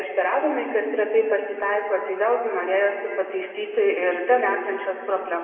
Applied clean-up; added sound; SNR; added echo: none; none; none; reverberation time 2.4 s.